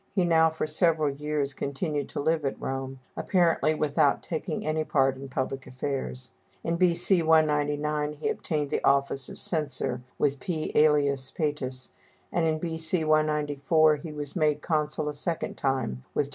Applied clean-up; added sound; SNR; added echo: none; none; none; none.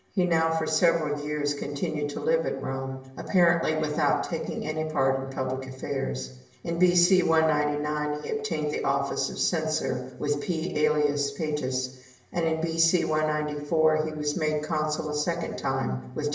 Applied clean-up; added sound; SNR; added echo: none; none; none; reverberation time 0.8 s.